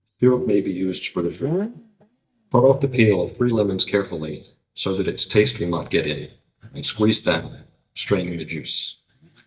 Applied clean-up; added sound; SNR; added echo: neural mask model DeepFilterNet 3.